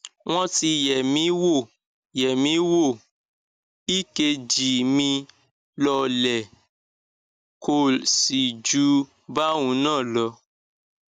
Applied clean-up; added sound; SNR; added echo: none; none; none; none.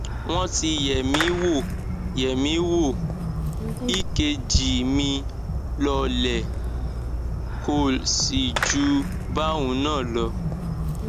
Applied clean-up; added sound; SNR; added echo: none; Fireworks; 2 dB; none.